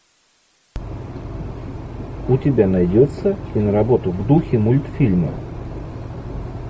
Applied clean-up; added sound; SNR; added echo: none; none; none; none.